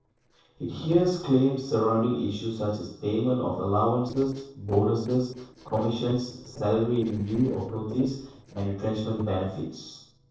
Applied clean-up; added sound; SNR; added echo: neural separator model SepFormer DNS4.